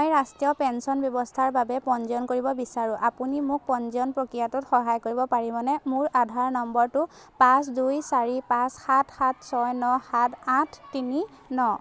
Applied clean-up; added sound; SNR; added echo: none; none; none; none.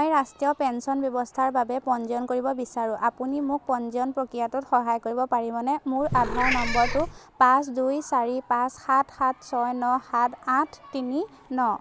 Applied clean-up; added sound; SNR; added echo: none; Meow / Purr; 2 dB; none.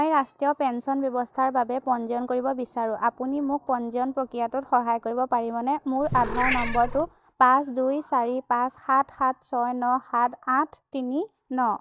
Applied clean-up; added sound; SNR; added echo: neural mask model DeepFilterNet 3.